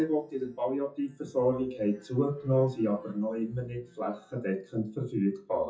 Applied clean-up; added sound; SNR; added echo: classical method WPE with log-MMSE.